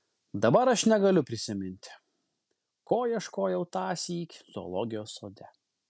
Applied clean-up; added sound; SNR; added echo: none; none; none; none.